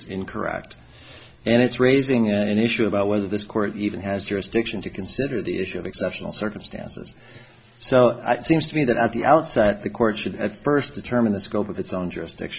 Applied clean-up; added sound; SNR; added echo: none; none; none; none.